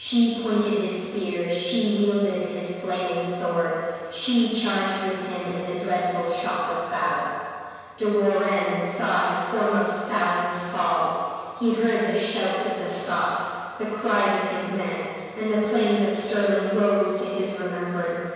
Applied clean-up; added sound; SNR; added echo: none; none; none; reverberation time 1.9 s.